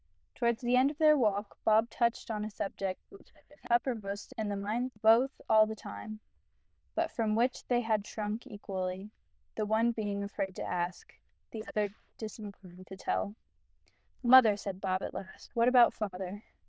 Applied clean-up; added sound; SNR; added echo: neural diffusion model UNIVERSE++.